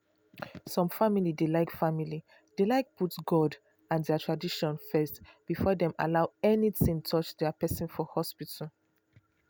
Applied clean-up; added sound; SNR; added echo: none; none; none; none.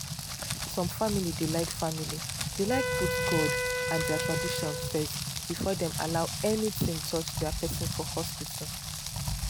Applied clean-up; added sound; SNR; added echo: none; Wind instrument, woodwind instrument + Rain; 0 dB; none.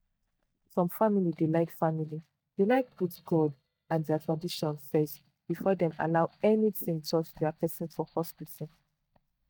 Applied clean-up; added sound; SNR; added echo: neural mask model DeepFilterNet 3.